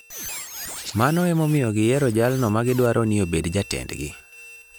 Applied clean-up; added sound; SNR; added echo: none; Squeak + Rattle (instrument); 16 dB; none.